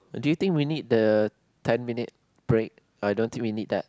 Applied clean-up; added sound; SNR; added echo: none; none; none; none.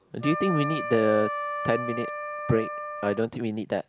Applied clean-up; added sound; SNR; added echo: none; Wind instrument, woodwind instrument; 5 dB; none.